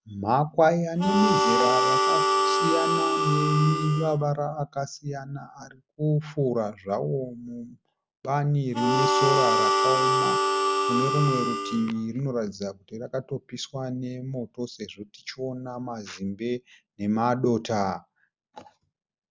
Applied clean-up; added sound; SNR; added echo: none; Harmonica; -4 dB; none.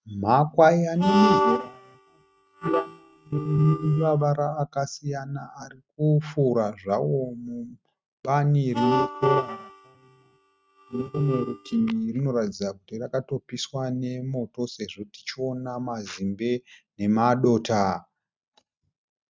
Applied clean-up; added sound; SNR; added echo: neural mask model RNNoise.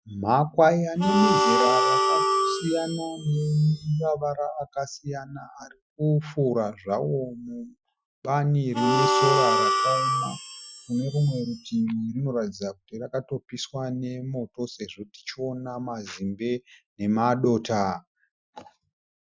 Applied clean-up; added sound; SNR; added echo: classical method Wiener filter.